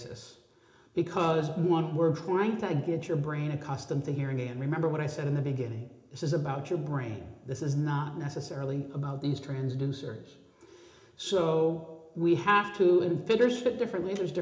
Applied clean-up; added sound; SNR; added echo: none; none; none; reverberation time 0.8 s.